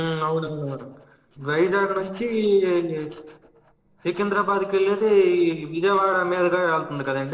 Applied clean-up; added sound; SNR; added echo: neural separator model SepFormer DNS4.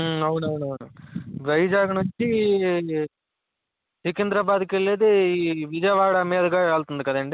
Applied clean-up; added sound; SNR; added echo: none; none; none; none.